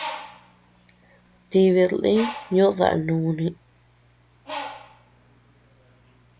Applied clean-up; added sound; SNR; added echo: none; Bird; 15 dB; none.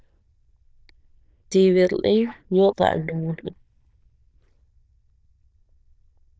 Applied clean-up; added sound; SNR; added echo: neural diffusion model UNIVERSE++.